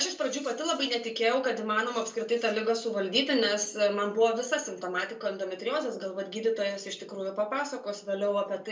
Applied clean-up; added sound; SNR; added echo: none; none; none; reverberation time 0.2 s.